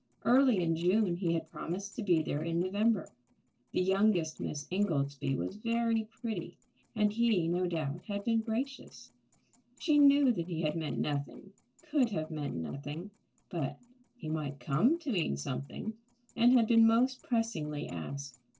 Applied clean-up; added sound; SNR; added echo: neural separator model SepFormer DNS4.